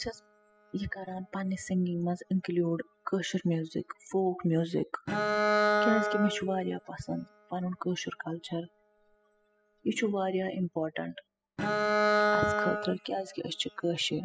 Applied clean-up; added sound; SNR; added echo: classical method spectral subtraction.